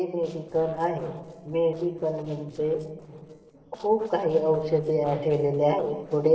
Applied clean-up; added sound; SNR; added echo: neural separator model SepFormer DNS4.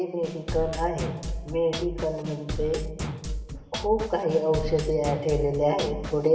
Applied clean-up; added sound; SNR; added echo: none; Drum kit; 7 dB; reverberation time 2.2 s.